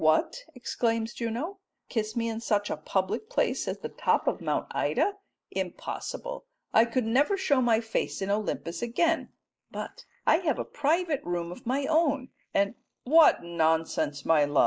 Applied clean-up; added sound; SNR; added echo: neural mask model Resemble Enhance denoiser.